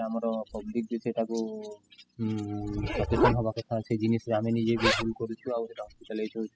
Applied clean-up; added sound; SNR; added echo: classical method spectral subtraction.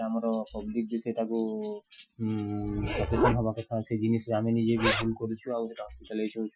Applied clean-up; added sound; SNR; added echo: classical method Wiener filter.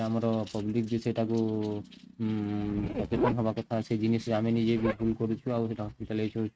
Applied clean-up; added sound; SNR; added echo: neural mask model RNNoise.